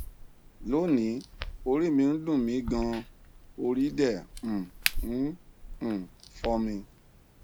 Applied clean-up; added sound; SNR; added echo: none; Crack; 9 dB; none.